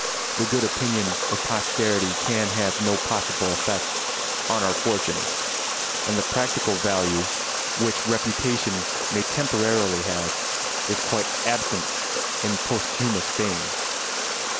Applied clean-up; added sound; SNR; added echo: none; Water; -1 dB; none.